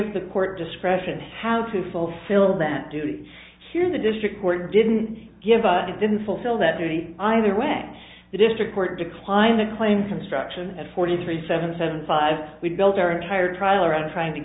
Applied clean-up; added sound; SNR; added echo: none; none; none; none.